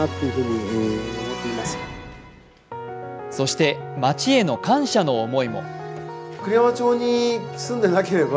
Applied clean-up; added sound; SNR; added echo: none; none; none; none.